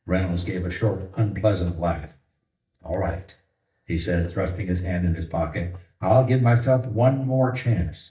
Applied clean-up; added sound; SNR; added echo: neural mask model DeepFilterNet 3.